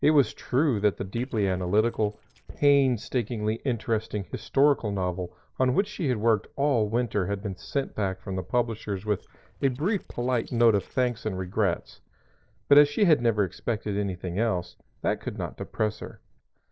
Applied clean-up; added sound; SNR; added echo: neural separator model SepFormer DNS4.